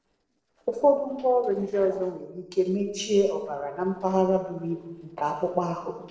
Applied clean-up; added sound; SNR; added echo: neural separator model SepFormer DNS4.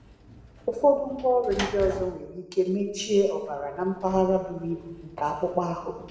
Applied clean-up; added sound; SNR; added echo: none; Sliding door / Slam; 16 dB; reverberation time 1.0 s.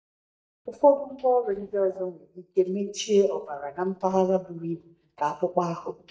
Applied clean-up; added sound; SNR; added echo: neural mask model DeepFilterNet 3.